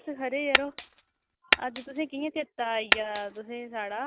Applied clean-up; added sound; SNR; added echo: none; Glass; -3 dB; none.